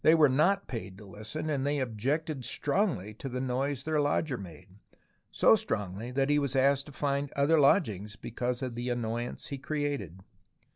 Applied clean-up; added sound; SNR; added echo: none; none; none; none.